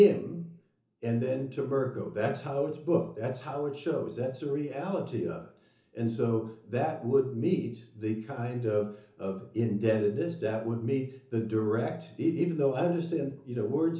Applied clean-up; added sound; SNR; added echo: none; none; none; reverberation time 0.8 s.